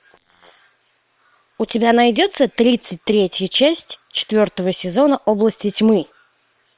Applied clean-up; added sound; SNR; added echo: neural separator model SepFormer WHAM!.